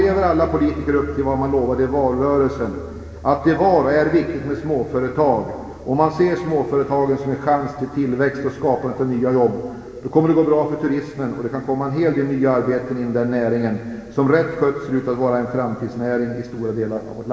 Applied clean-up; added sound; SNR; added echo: none; Piano; 20 dB; reverberation time 2.5 s.